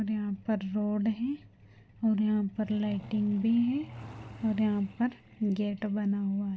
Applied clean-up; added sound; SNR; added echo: none; Truck; 19 dB; none.